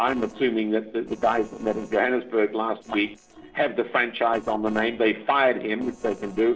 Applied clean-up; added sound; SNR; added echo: neural separator model SepFormer DNS4.